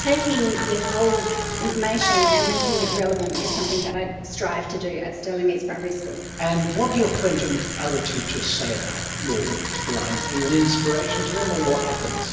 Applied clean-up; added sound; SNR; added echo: none; Bicycle; 3 dB; reverberation time 1.0 s.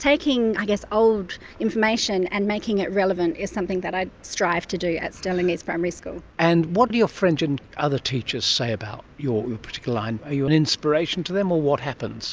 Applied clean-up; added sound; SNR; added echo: none; none; none; none.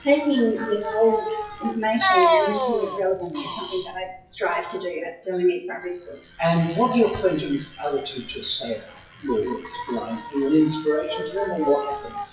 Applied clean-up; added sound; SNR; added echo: classical method WPE with log-MMSE.